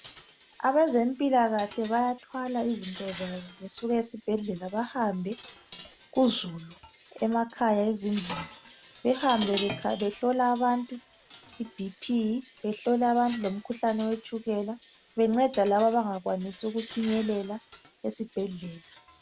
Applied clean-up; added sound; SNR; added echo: none; Chink, clink; 2 dB; none.